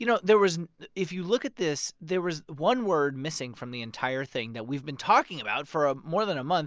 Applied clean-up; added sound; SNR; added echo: none; none; none; none.